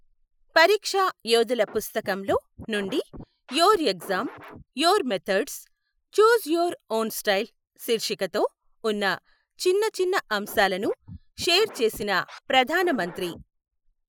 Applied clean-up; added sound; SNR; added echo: classical method Wiener filter.